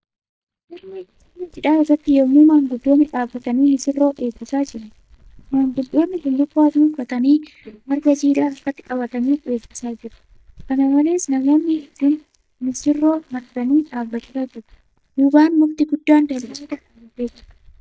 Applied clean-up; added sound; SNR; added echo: neural mask model DeepFilterNet 3.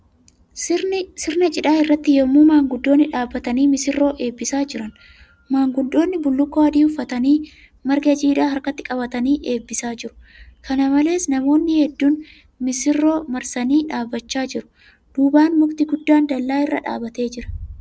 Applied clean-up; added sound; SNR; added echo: none; none; none; none.